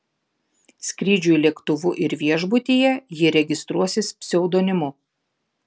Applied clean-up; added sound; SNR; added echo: none; none; none; none.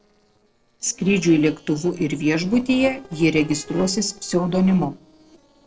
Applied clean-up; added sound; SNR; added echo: neural separator model SepFormer DNS4.